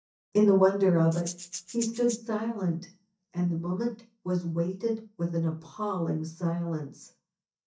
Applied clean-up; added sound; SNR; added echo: neural mask model DeepFilterNet 3.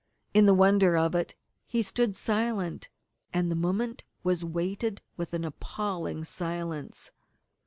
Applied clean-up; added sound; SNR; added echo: none; none; none; none.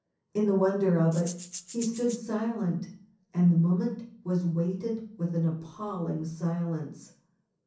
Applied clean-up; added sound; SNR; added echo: none; Rattle (instrument); 14 dB; reverberation time 0.6 s.